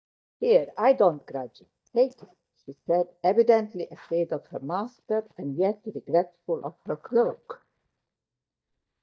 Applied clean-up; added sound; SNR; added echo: neural mask model DeepFilterNet 3.